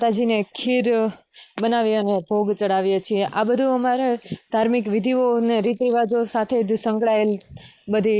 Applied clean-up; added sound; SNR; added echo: neural mask model Resemble Enhance denoiser.